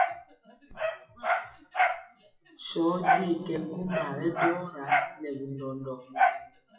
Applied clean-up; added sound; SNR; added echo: classical method WPE with log-MMSE.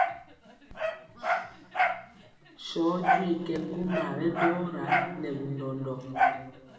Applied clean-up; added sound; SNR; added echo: none; Dog; -2 dB; reverberation time 2.2 s.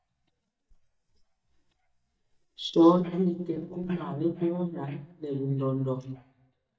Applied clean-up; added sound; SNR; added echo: neural mask model DeepFilterNet 3.